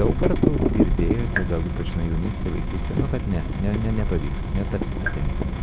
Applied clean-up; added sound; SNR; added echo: none; Drip / Water tap, faucet; -4 dB; none.